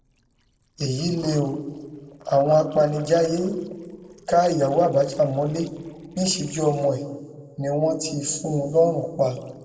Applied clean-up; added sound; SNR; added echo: neural separator model SepFormer DNS4.